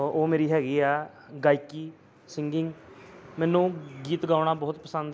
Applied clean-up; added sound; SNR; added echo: none; none; none; none.